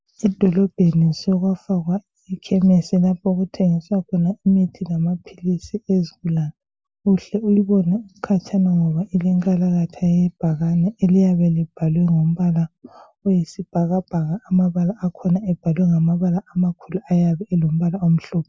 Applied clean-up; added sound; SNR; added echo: none; none; none; none.